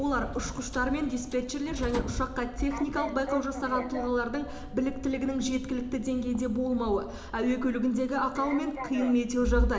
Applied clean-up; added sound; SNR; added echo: none; Sliding door; 7 dB; reverberation time 0.8 s.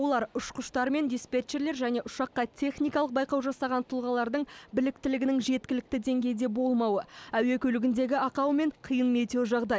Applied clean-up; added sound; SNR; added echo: none; none; none; none.